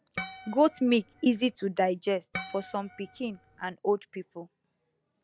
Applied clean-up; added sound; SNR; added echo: none; Harp; 13 dB; none.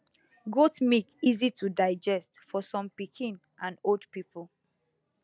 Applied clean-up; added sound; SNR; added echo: none; none; none; none.